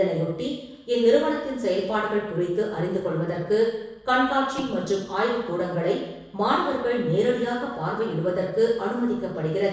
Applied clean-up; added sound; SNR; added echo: neural separator model SepFormer DNS4.